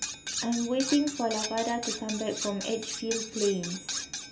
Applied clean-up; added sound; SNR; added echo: none; Cutlery, silverware; 6 dB; none.